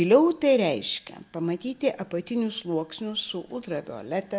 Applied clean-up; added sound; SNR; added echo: none; none; none; none.